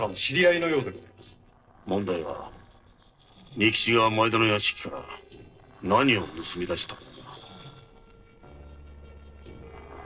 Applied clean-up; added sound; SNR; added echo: neural separator model SepFormer DNS4.